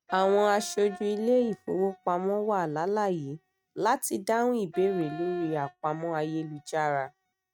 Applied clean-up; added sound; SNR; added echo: neural mask model RNNoise.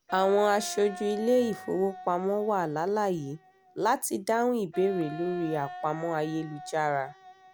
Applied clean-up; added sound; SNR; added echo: none; Wind instrument, woodwind instrument; 16 dB; none.